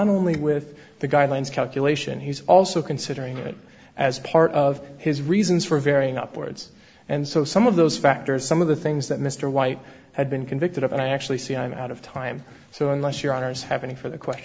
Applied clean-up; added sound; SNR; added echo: none; none; none; none.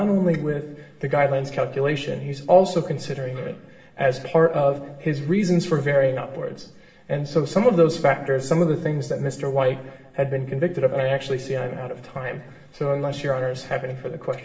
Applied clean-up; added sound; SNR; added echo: none; none; none; reverberation time 0.8 s.